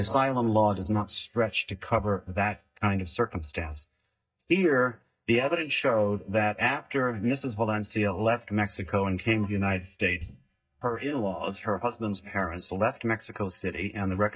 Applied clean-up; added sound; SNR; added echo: neural mask model DeepFilterNet 3.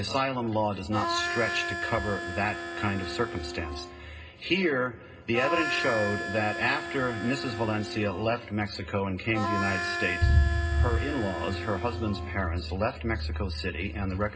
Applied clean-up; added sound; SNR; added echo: none; Harmonica; 5 dB; reverberation time 0.2 s.